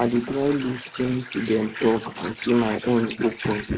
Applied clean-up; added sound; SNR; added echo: neural mask model Resemble Enhance denoiser.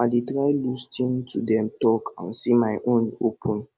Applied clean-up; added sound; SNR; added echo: none; none; none; none.